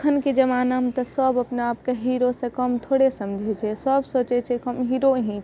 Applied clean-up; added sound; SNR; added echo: none; none; none; none.